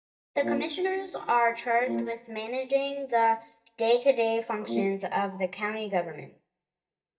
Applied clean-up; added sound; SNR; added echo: neural mask model DeepFilterNet 3.